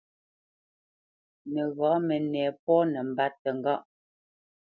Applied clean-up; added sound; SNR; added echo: none; none; none; none.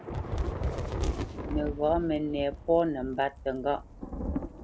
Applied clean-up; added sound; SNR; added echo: none; Thunder / Rain; 3 dB; none.